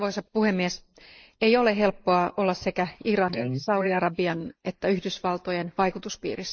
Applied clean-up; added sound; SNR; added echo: neural mask model Resemble Enhance denoiser.